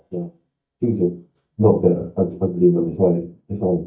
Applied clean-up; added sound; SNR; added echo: neural mask model DeepFilterNet 3.